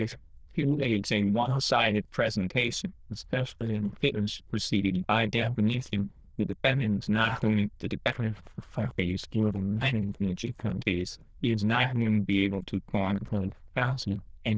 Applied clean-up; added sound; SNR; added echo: neural diffusion model UNIVERSE++.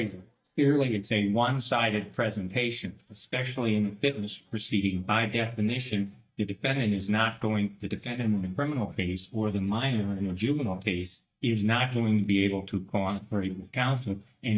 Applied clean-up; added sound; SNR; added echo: neural mask model DeepFilterNet 3.